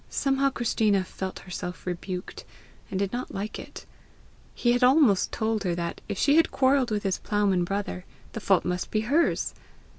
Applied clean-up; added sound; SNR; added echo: none; none; none; none.